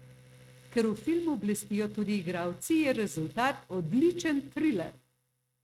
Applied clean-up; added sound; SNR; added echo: neural mask model RNNoise.